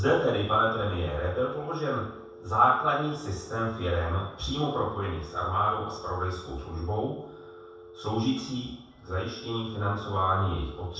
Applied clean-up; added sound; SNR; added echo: none; Telephone; 19 dB; reverberation time 0.7 s.